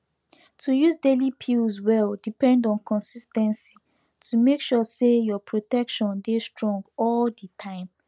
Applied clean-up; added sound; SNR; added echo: none; none; none; none.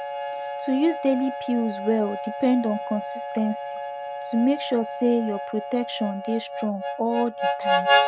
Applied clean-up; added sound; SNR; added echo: none; Harmonica; 3 dB; none.